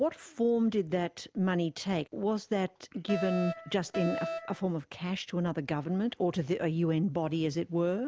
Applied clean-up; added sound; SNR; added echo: none; Alarm; 6 dB; none.